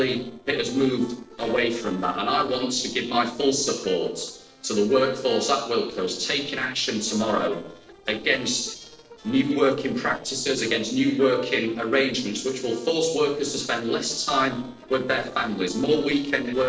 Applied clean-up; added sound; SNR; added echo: neural separator model SepFormer DNS4.